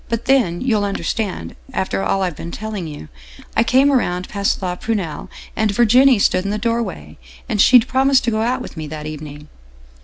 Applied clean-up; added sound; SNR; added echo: none; none; none; none.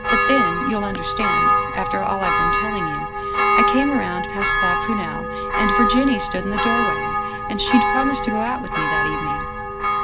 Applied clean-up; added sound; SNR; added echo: none; Church bell; -3 dB; none.